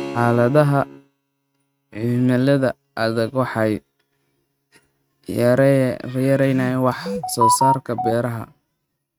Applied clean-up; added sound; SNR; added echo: neural mask model RNNoise.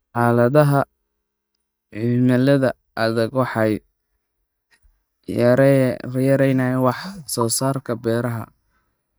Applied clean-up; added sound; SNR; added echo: neural mask model DeepFilterNet 3.